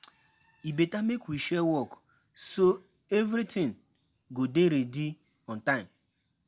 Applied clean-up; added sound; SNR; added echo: none; none; none; none.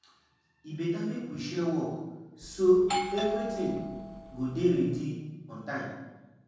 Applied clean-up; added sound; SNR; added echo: none; Doorbell; 6 dB; reverberation time 1.3 s.